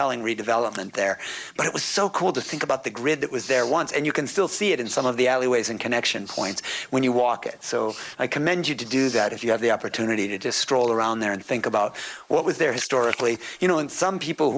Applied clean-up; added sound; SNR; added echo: neural mask model Resemble Enhance denoiser.